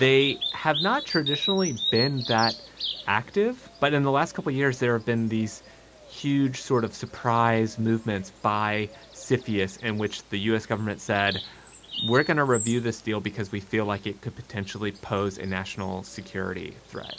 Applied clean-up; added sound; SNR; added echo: none; Bird vocalization, bird call, bird song; 11 dB; none.